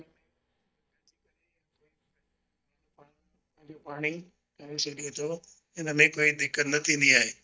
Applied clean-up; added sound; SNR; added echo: neural mask model DeepFilterNet 3.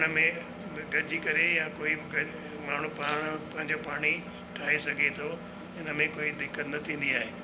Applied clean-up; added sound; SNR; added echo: none; Engine; 12 dB; none.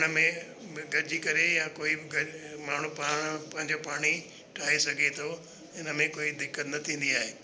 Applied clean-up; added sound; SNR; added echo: none; none; none; none.